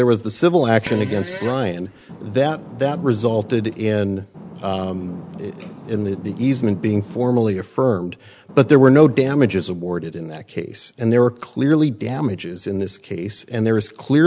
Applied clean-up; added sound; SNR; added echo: none; Fart; 14 dB; none.